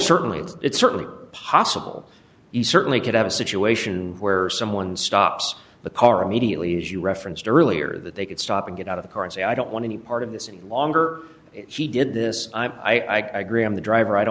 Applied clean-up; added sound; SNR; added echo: none; none; none; none.